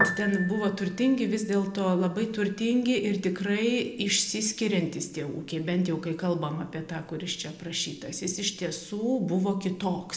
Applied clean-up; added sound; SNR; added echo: none; Piano; 12 dB; reverberation time 0.7 s.